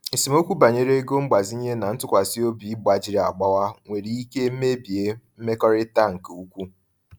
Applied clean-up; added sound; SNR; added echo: none; none; none; none.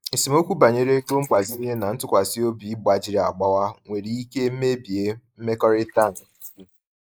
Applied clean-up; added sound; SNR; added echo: neural mask model Resemble Enhance denoiser.